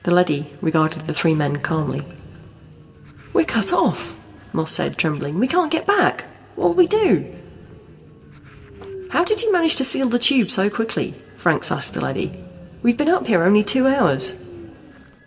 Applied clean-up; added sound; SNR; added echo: none; Train; 20 dB; reverberation time 2.9 s.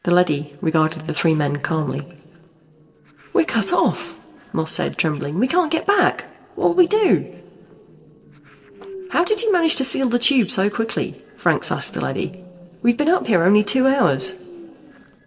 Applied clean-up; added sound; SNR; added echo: neural separator model SepFormer DNS4.